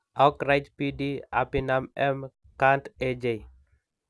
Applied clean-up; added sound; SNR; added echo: none; none; none; none.